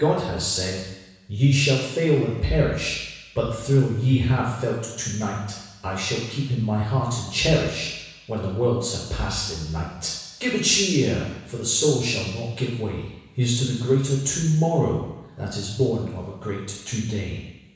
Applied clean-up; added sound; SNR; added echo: none; none; none; reverberation time 1.1 s.